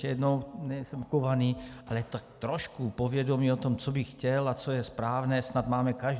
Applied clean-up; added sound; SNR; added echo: none; none; none; none.